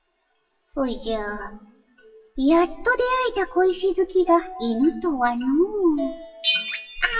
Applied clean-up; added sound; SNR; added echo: classical method WPE with log-MMSE.